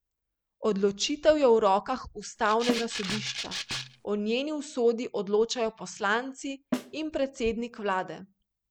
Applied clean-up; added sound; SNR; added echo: none; Snare drum + Rattle (instrument); 8 dB; none.